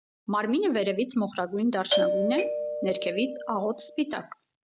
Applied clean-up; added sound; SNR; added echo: none; Doorbell; 1 dB; none.